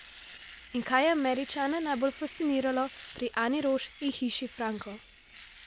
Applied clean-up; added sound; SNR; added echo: none; Domestic sounds, home sounds; 19 dB; none.